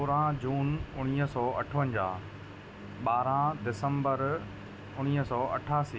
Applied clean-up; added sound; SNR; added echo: none; none; none; none.